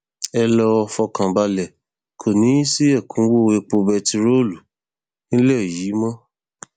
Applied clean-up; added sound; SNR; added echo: none; none; none; none.